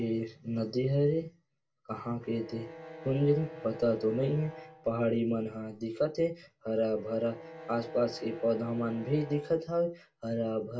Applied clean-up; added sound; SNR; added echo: none; Bowed string instrument; 18 dB; reverberation time 0.2 s.